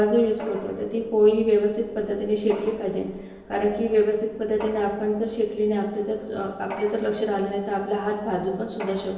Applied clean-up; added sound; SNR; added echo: none; Mechanisms; 19 dB; reverberation time 1.0 s.